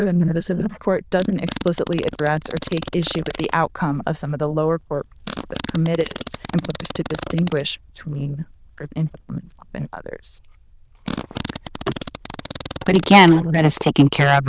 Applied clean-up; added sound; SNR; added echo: neural diffusion model UNIVERSE++.